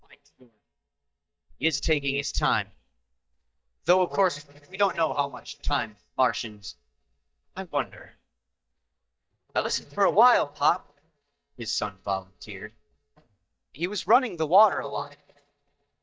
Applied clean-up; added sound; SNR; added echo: neural mask model DeepFilterNet 3.